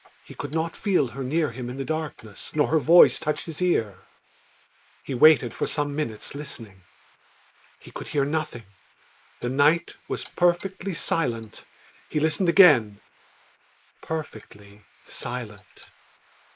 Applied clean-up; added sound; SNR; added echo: neural mask model Resemble Enhance denoiser.